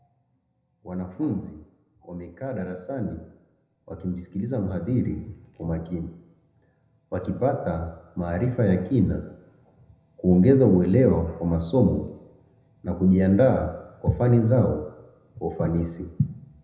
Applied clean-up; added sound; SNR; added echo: none; none; none; reverberation time 0.7 s.